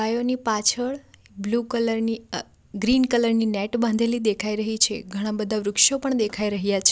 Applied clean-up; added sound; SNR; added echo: none; none; none; none.